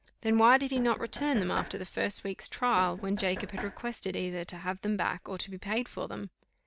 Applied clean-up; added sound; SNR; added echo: none; Knock; 13 dB; none.